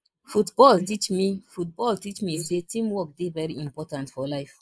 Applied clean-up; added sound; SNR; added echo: neural mask model Resemble Enhance denoiser.